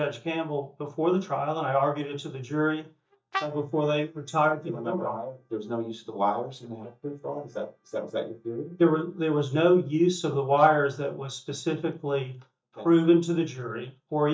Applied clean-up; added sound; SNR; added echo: neural mask model DeepFilterNet 3.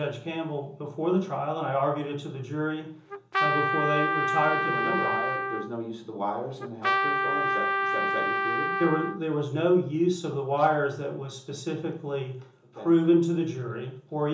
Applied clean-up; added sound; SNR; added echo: none; Trumpet; 0 dB; reverberation time 1.2 s.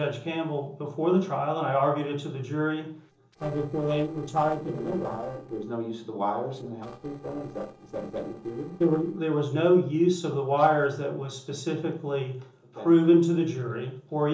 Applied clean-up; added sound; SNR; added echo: neural separator model SepFormer DNS4.